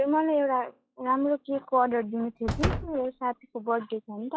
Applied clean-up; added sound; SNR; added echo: classical method log-MMSE.